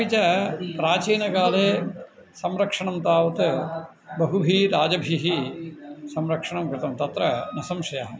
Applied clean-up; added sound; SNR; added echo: none; Wind instrument, woodwind instrument; 19 dB; none.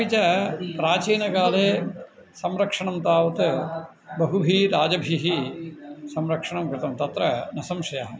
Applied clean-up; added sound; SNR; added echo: none; none; none; none.